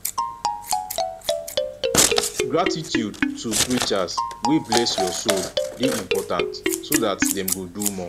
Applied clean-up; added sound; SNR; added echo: none; Scissors + Marimba, xylophone; -3 dB; none.